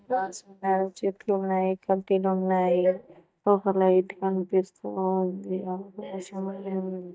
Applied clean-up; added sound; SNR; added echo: neural mask model DeepFilterNet 3.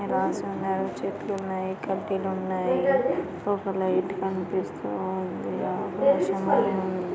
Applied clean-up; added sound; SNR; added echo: none; none; none; none.